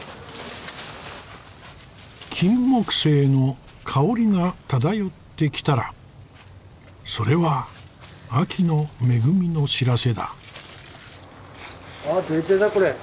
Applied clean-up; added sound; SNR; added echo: none; none; none; none.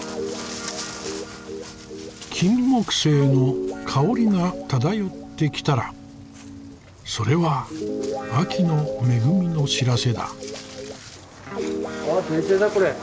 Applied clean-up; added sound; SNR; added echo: none; Guitar; 9 dB; none.